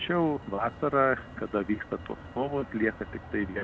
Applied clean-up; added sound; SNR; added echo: none; Motor vehicle (road); 15 dB; none.